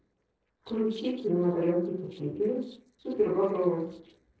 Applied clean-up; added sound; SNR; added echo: neural separator model SepFormer DNS4.